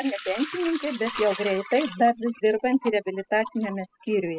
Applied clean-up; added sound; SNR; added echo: classical method spectral subtraction.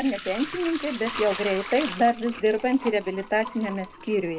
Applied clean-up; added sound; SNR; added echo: none; Sink (filling or washing) / Liquid; 12 dB; none.